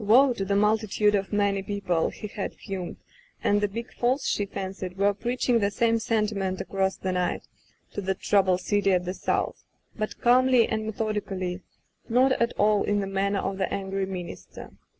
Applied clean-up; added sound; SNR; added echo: none; none; none; none.